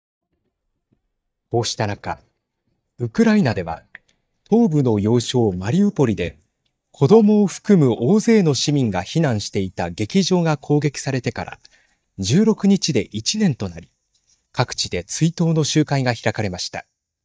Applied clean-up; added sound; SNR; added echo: neural mask model DeepFilterNet 3.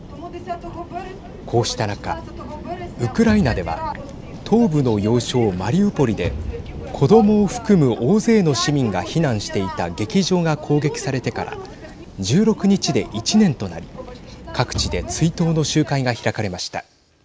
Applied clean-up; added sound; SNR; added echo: none; Bass drum / Thump, thud; 12 dB; none.